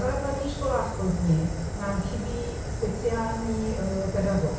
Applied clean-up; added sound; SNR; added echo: none; Fire; 4 dB; reverberation time 0.6 s.